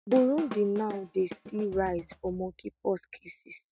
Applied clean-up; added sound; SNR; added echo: neural mask model RNNoise.